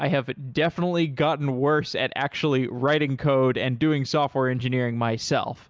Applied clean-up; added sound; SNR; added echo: none; none; none; none.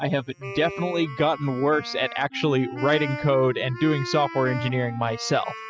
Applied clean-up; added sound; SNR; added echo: classical method spectral subtraction.